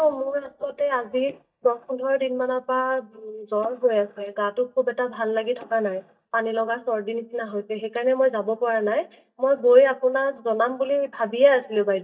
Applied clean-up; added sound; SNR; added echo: neural mask model DeepFilterNet 3.